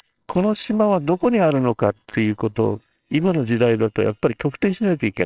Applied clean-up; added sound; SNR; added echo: neural separator model SepFormer WHAMR!.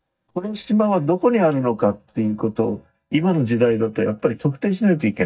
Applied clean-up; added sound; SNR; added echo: neural mask model DeepFilterNet 3.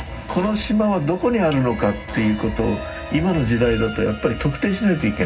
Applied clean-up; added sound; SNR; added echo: none; Fart; 17 dB; reverberation time 0.4 s.